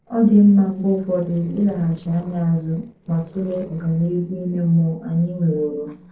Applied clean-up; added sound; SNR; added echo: neural separator model SepFormer DNS4.